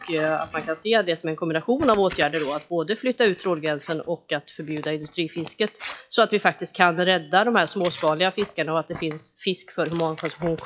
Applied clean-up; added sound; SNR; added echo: classical method log-MMSE.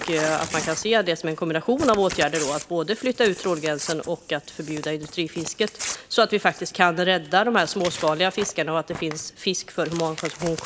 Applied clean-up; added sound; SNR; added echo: none; Crumpling, crinkling / Tearing; 13 dB; none.